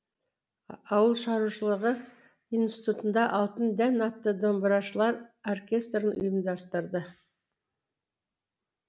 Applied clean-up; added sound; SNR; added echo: none; none; none; none.